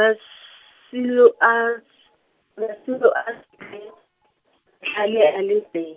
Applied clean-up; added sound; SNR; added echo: none; none; none; none.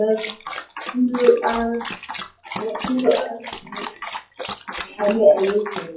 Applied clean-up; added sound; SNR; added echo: classical method WPE with log-MMSE.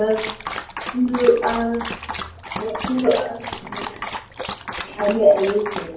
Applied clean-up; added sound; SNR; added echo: none; Dog; 9 dB; reverberation time 0.9 s.